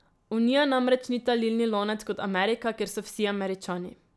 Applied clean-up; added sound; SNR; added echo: none; none; none; none.